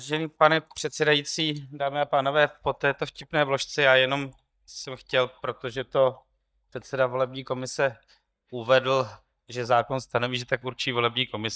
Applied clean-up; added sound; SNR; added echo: neural mask model DeepFilterNet 3.